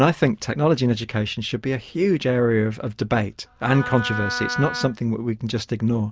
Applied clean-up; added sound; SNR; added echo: none; Wind instrument, woodwind instrument; 8 dB; none.